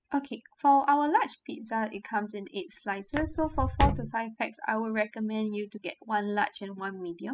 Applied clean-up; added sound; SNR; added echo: classical method spectral subtraction.